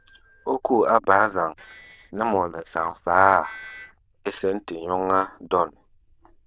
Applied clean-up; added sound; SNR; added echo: neural diffusion model UNIVERSE++.